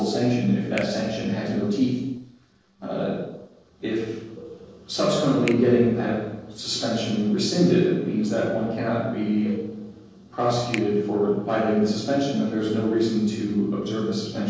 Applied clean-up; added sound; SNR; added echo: neural separator model SepFormer DNS4.